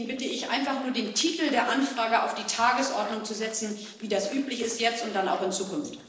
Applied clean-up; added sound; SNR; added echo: neural separator model SepFormer DNS4.